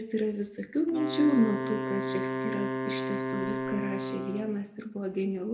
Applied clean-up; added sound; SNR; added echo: none; Wind instrument, woodwind instrument; 4 dB; reverberation time 1.5 s.